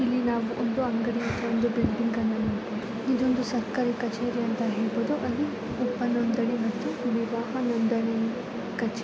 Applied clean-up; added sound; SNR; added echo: none; none; none; none.